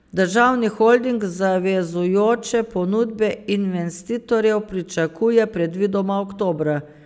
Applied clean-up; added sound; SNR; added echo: none; none; none; none.